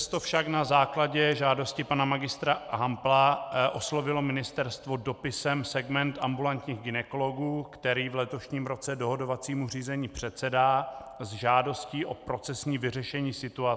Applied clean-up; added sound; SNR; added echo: none; none; none; none.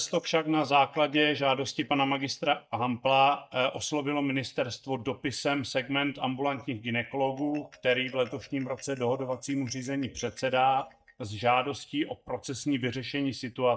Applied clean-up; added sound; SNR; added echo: neural mask model DeepFilterNet 3.